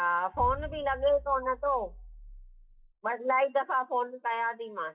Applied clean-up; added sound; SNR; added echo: classical method WPE with log-MMSE.